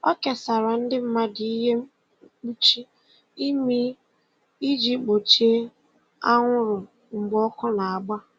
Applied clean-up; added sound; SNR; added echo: none; none; none; none.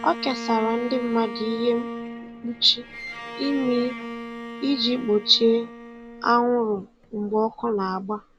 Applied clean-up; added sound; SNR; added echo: none; Bowed string instrument; 11 dB; none.